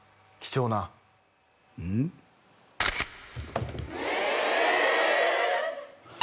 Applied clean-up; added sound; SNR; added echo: none; none; none; none.